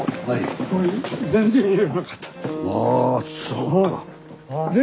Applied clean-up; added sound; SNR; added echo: none; Acoustic guitar; 16 dB; none.